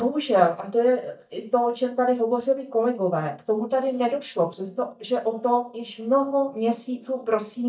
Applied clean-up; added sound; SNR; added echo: neural mask model DeepFilterNet 3.